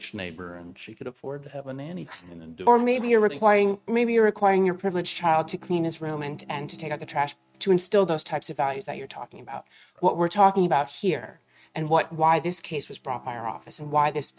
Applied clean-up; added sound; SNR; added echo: neural mask model RNNoise.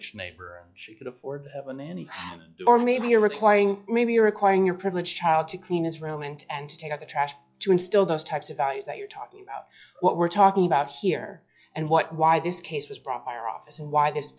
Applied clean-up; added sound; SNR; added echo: classical method log-MMSE.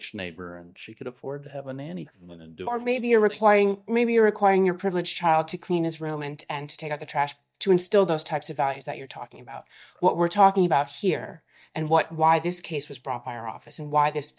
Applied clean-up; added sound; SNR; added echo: neural mask model DeepFilterNet 3.